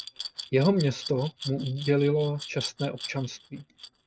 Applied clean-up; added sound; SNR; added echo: neural mask model RNNoise.